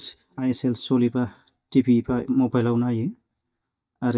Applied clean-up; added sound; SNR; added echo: neural mask model DeepFilterNet 3.